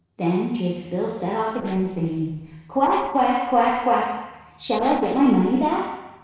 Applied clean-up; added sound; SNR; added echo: neural separator model SepFormer DNS4.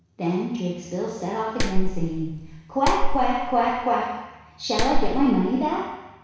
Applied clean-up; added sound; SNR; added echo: none; Clapping; -2 dB; reverberation time 1.1 s.